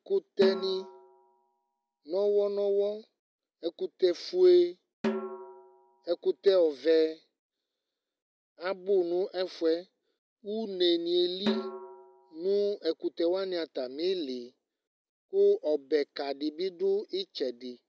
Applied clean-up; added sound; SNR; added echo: none; Snare drum; 10 dB; none.